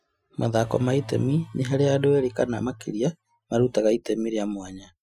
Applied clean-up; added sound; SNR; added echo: classical method Wiener filter.